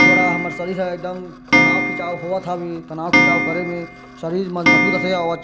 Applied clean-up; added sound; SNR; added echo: none; Clock; -5 dB; none.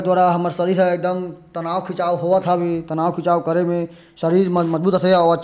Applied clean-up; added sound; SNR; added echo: none; none; none; none.